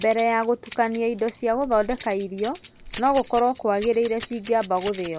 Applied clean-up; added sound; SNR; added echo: none; Keys jangling; 6 dB; none.